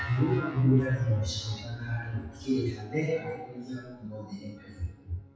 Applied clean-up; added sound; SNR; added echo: classical method WPE with log-MMSE.